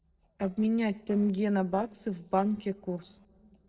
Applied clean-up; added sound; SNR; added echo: neural separator model SepFormer DNS4.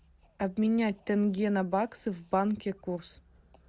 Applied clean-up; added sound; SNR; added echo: none; none; none; none.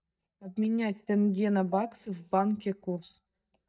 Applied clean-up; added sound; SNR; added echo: neural mask model DeepFilterNet 3.